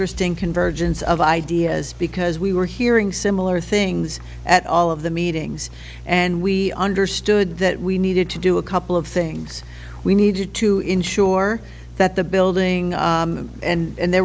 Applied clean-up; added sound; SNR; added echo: none; none; none; none.